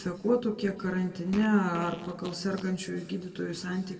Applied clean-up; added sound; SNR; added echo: none; Fart; 16 dB; reverberation time 1.4 s.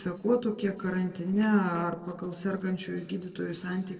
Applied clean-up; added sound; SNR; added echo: neural separator model SepFormer DNS4.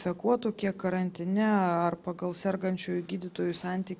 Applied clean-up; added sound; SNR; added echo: none; none; none; none.